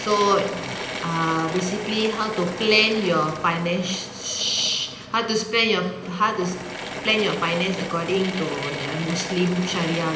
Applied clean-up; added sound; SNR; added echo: none; Drill / Mechanisms; 9 dB; reverberation time 0.8 s.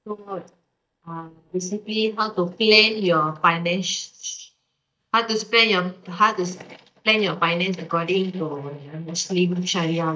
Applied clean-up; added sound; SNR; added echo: neural mask model DeepFilterNet 3.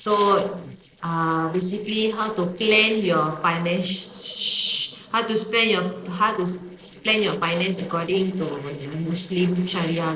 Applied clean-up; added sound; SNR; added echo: neural separator model SepFormer DNS4.